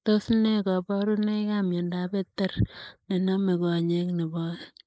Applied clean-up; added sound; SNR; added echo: neural mask model Resemble Enhance denoiser.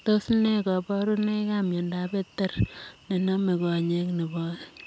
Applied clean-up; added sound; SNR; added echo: none; none; none; none.